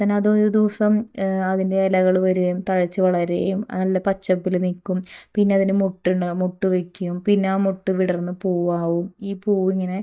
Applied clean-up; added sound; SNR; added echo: neural mask model DeepFilterNet 3.